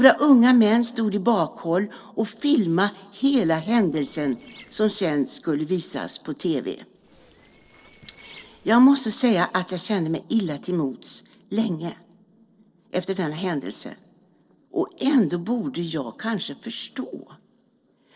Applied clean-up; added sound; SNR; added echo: neural separator model SepFormer DNS4.